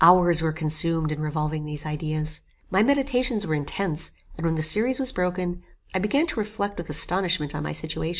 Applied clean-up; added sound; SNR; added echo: none; none; none; none.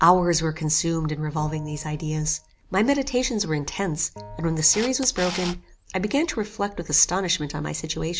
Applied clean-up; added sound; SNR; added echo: none; Bell + Camera; 18 dB; none.